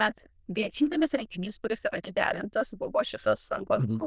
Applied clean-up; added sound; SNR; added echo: neural diffusion model UNIVERSE++.